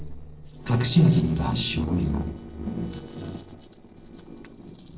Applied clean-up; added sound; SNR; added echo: neural separator model SepFormer DNS4.